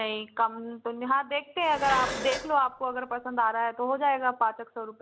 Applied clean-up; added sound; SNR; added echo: none; Dishes, pots, and pans; 8 dB; none.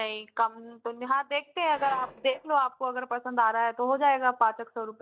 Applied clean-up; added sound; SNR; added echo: neural mask model DeepFilterNet 3.